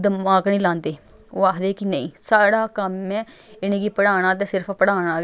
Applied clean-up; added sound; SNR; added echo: none; none; none; none.